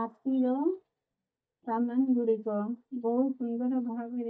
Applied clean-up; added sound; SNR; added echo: neural mask model DeepFilterNet 3.